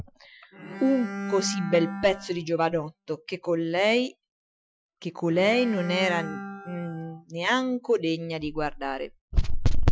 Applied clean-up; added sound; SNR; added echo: classical method Wiener filter.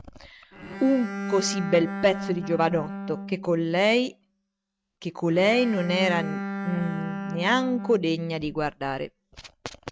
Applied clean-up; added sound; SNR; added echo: neural mask model RNNoise.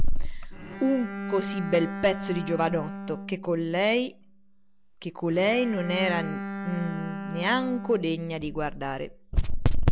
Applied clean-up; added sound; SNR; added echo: none; Bowed string instrument; 11 dB; none.